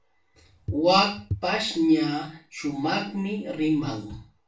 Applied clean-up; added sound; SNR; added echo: none; Walk, footsteps / Bird vocalization, bird call, bird song; 12 dB; reverberation time 0.3 s.